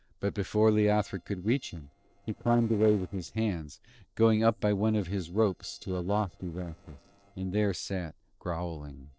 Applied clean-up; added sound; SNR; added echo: neural separator model SepFormer DNS4.